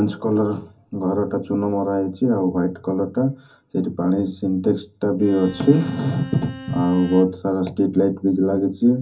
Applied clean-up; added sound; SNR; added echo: none; Bowed string instrument; 17 dB; reverberation time 0.3 s.